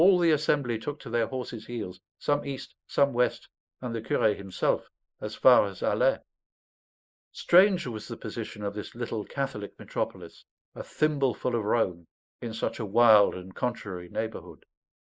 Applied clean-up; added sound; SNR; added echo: neural mask model Resemble Enhance denoiser.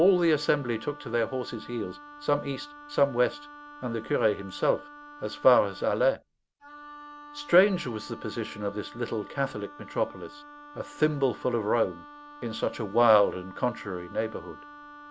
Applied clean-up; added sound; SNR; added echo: none; Wind instrument, woodwind instrument; 18 dB; none.